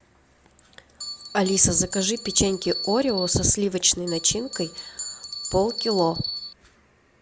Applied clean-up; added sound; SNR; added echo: none; Bell; 9 dB; none.